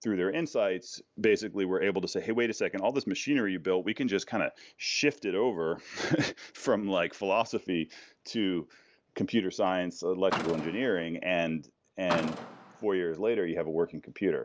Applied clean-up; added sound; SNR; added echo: none; Car; 9 dB; none.